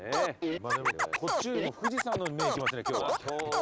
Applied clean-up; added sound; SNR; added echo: none; Scratching (performance technique); -3 dB; none.